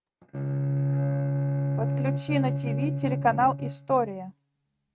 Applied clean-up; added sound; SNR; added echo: neural mask model RNNoise.